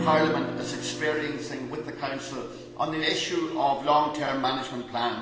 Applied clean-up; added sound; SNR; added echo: none; Guitar; 10 dB; reverberation time 1.1 s.